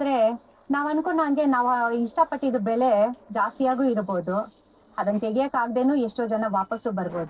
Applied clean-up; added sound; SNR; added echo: neural separator model SepFormer DNS4.